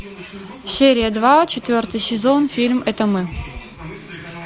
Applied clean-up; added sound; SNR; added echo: none; none; none; none.